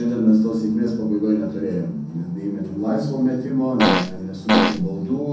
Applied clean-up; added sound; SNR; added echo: none; Fart; -1 dB; reverberation time 0.6 s.